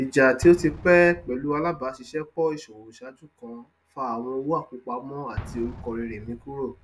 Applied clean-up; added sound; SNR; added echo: none; Explosion; 17 dB; none.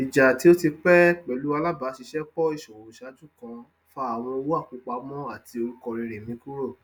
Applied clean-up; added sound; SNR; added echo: none; none; none; none.